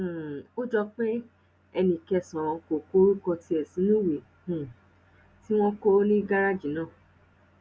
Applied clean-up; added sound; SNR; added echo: none; none; none; none.